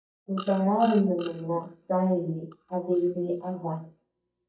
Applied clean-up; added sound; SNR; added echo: neural mask model DeepFilterNet 3.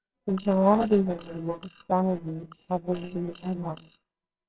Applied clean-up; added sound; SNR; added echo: neural separator model SepFormer WHAMR!.